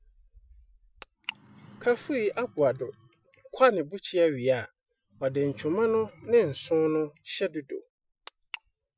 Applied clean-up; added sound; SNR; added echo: classical method Wiener filter.